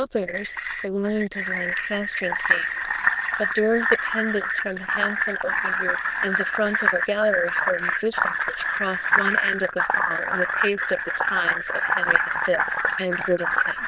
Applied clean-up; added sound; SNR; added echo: neural diffusion model UNIVERSE++.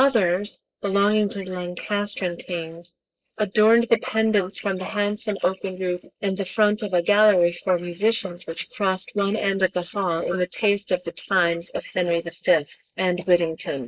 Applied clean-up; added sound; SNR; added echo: neural mask model Resemble Enhance denoiser.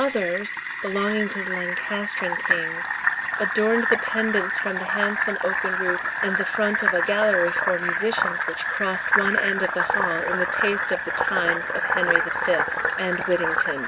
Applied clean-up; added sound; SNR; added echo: none; Fill (with liquid); -2 dB; none.